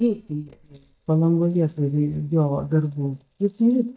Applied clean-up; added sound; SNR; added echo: neural mask model DeepFilterNet 3.